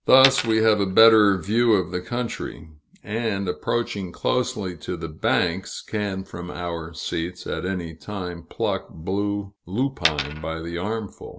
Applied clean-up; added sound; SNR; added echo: none; Coin (dropping); 6 dB; none.